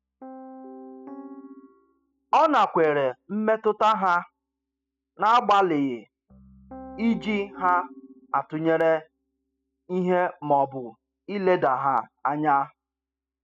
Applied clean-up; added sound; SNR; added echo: classical method spectral subtraction.